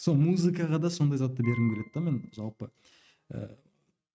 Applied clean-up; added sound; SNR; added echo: neural mask model RNNoise.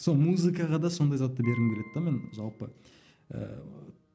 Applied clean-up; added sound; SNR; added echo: none; Piano; 19 dB; none.